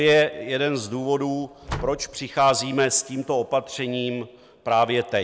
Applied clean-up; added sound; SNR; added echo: none; Slam; 15 dB; none.